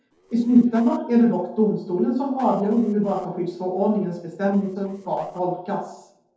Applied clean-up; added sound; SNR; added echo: neural separator model SepFormer DNS4.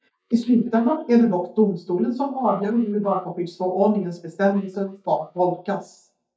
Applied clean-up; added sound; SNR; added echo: neural mask model DeepFilterNet 3.